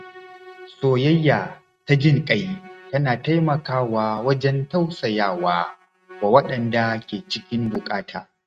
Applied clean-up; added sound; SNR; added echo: neural mask model RNNoise.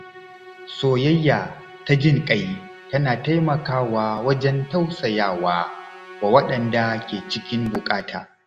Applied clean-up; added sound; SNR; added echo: none; Musical instrument; 20 dB; none.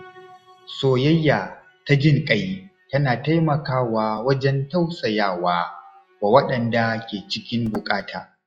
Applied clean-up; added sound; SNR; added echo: classical method log-MMSE.